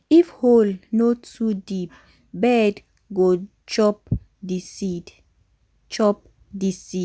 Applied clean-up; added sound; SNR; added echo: none; none; none; none.